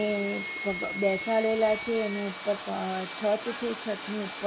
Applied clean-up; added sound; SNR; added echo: none; Sawing; 8 dB; none.